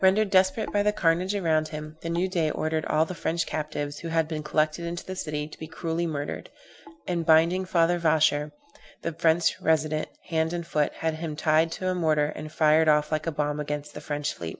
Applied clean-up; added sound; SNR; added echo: none; none; none; none.